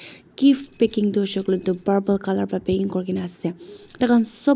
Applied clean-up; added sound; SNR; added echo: none; Tambourine; 19 dB; none.